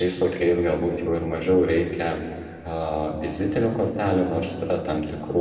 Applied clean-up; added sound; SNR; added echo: none; none; none; reverberation time 2.0 s.